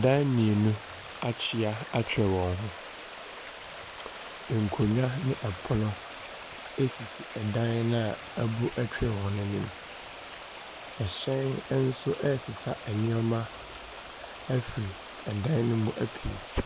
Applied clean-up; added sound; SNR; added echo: none; Stream; 12 dB; none.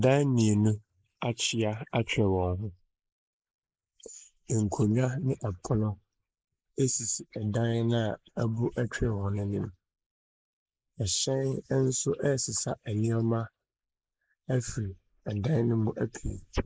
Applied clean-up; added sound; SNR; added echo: neural mask model Resemble Enhance denoiser.